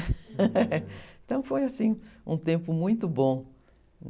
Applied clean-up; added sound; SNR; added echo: none; none; none; none.